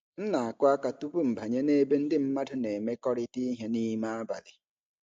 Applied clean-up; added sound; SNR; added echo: none; none; none; none.